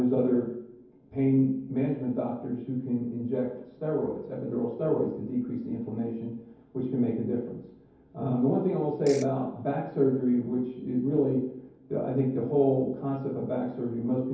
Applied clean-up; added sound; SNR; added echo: none; Ratchet, pawl / Percussion; 16 dB; reverberation time 0.9 s.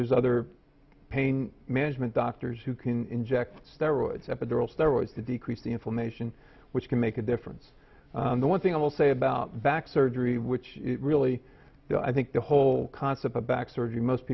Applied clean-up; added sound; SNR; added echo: none; none; none; none.